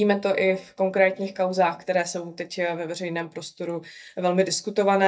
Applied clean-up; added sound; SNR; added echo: neural mask model DeepFilterNet 3.